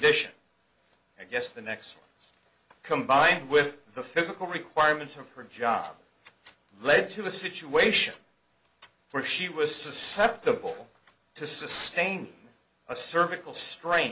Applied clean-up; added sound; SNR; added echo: none; none; none; none.